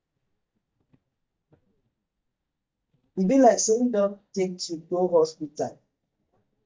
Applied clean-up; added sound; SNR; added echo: neural mask model DeepFilterNet 3.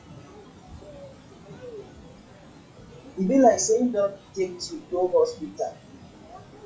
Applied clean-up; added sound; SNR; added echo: classical method WPE with log-MMSE.